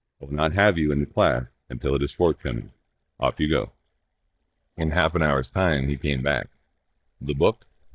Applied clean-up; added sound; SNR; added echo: neural mask model DeepFilterNet 3.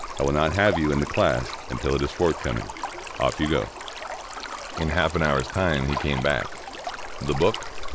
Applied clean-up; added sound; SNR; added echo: none; Stream; 8 dB; none.